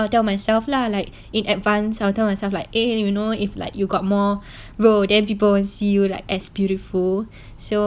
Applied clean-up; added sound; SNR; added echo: none; none; none; none.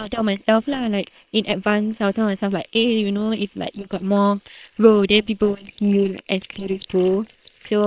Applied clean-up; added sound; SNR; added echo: neural separator model SepFormer WHAM!.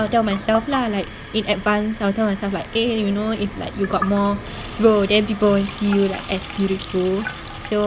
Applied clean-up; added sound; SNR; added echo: none; Sink (filling or washing) / Water tap, faucet; 12 dB; none.